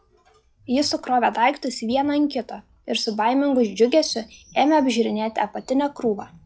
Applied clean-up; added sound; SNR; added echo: classical method log-MMSE.